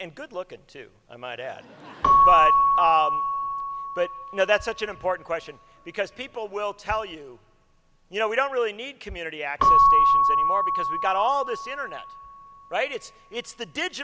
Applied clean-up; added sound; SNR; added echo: none; Keyboard (musical) / Bell; -4 dB; none.